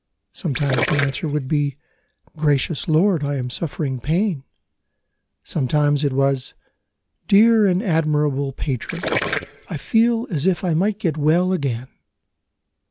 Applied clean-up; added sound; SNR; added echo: none; Gurgling; 10 dB; none.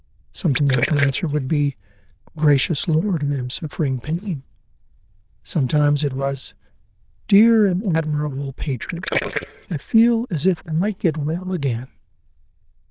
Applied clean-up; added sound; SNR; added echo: neural diffusion model UNIVERSE++.